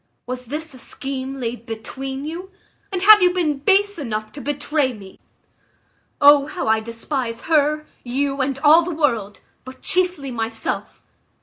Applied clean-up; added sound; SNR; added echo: none; none; none; none.